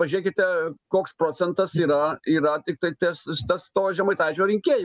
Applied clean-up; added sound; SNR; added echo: none; none; none; none.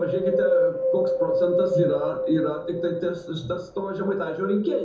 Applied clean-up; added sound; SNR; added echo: none; Wind; -1 dB; reverberation time 0.5 s.